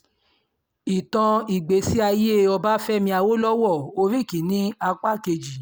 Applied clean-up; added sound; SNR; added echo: none; none; none; none.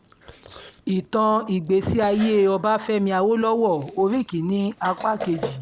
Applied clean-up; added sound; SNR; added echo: none; Chewing, mastication; 17 dB; none.